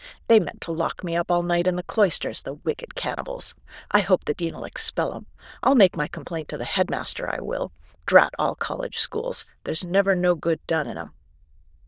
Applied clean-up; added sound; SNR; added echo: neural diffusion model UNIVERSE++.